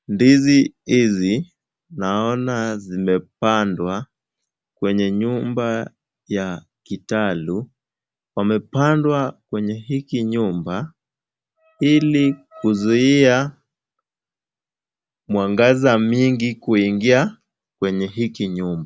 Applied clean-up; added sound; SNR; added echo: none; none; none; none.